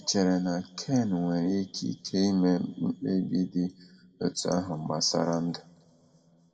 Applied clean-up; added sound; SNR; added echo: none; none; none; reverberation time 0.2 s.